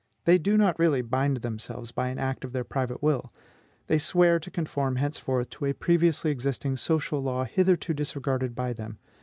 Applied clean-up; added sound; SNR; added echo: none; none; none; none.